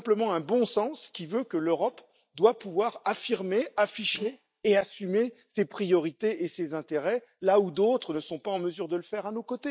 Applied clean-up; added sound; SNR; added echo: neural mask model DeepFilterNet 3.